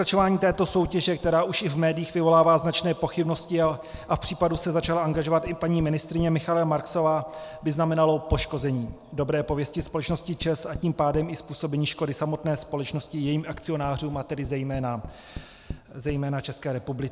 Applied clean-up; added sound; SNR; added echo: none; Tap; 18 dB; none.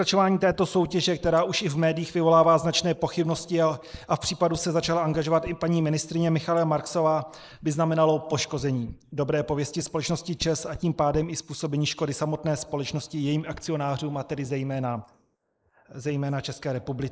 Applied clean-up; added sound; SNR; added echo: neural mask model Resemble Enhance denoiser.